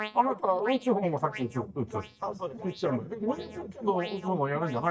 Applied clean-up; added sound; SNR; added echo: neural mask model DeepFilterNet 3.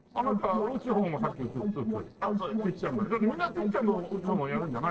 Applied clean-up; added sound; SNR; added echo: neural separator model SepFormer DNS4.